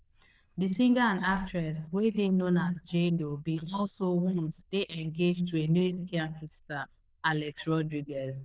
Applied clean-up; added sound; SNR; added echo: neural diffusion model UNIVERSE++.